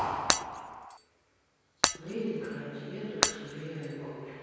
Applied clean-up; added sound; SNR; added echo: none; Shatter; -4 dB; reverberation time 2.2 s.